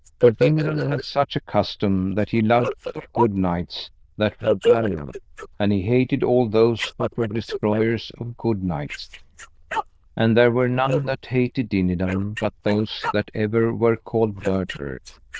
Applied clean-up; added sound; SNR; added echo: neural diffusion model UNIVERSE++.